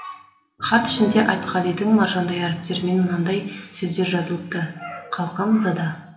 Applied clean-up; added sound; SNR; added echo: none; Piano; 14 dB; reverberation time 0.6 s.